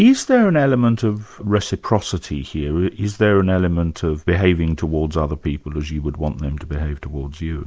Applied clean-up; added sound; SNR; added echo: none; none; none; none.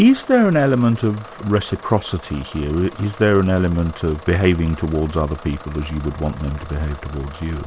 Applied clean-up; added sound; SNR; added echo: none; Bus / Engine; 19 dB; none.